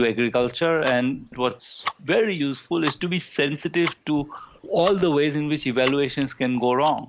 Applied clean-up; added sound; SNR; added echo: neural mask model Resemble Enhance denoiser.